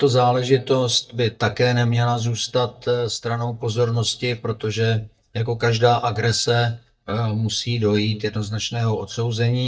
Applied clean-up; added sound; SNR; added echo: neural mask model DeepFilterNet 3.